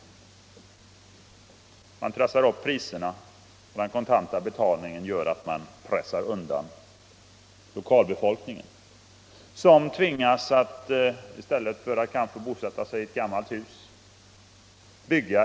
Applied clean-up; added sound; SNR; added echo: none; none; none; none.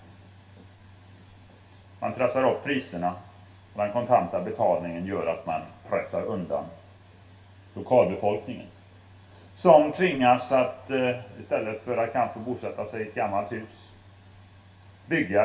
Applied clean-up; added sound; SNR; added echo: none; none; none; reverberation time 0.3 s.